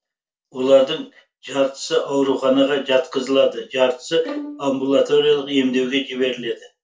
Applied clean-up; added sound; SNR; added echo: neural separator model SepFormer DNS4.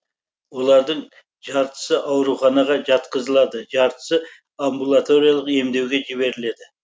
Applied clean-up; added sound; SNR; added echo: none; none; none; none.